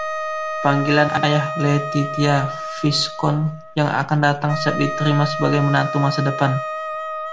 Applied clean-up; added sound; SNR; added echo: none; Wind instrument, woodwind instrument; 7 dB; none.